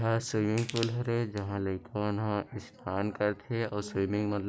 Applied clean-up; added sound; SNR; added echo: none; Crushing; 14 dB; none.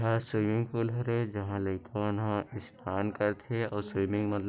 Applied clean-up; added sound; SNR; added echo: none; none; none; none.